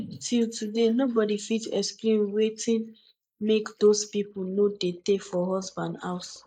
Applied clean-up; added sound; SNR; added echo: neural mask model Resemble Enhance denoiser.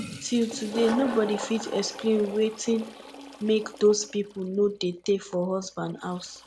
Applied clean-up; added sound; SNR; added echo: none; Toilet flush; 13 dB; none.